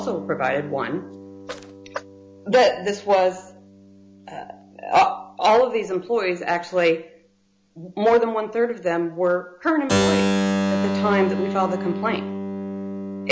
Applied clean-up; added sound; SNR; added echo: none; Keyboard (musical); 5 dB; none.